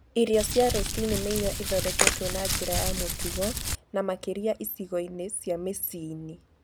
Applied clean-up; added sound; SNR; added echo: none; Crumpling, crinkling + Camera; -1 dB; none.